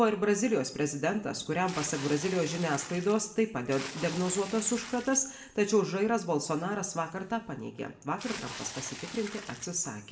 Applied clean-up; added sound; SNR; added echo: none; Water / Splash, splatter; 13 dB; reverberation time 0.5 s.